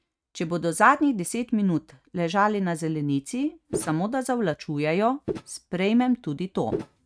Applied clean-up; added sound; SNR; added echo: neural mask model RNNoise.